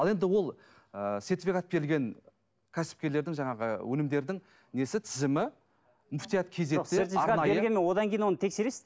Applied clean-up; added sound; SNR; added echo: none; none; none; none.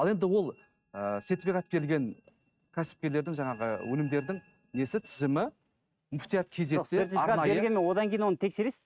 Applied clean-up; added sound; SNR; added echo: neural mask model RNNoise.